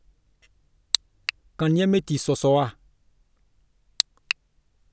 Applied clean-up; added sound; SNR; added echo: none; none; none; none.